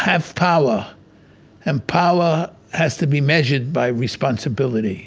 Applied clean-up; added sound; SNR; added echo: none; none; none; none.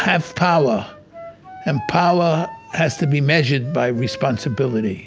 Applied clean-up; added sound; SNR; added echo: none; Wind instrument, woodwind instrument; 18 dB; none.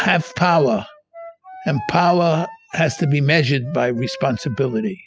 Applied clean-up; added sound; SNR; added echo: classical method spectral subtraction.